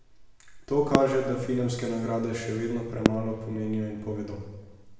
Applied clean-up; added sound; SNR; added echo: none; Fireworks; 5 dB; reverberation time 1.1 s.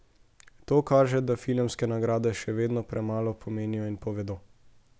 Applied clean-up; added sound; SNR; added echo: none; none; none; none.